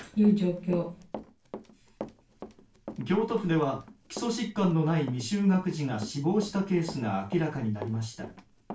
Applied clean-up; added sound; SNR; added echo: none; Run; 15 dB; reverberation time 0.3 s.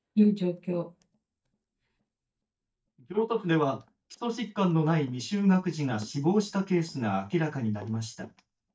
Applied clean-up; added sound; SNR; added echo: neural mask model DeepFilterNet 3.